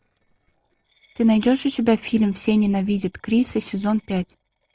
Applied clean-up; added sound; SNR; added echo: neural separator model SepFormer DNS4.